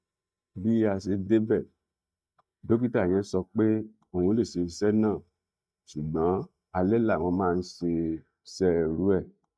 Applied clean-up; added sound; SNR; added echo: neural mask model DeepFilterNet 3.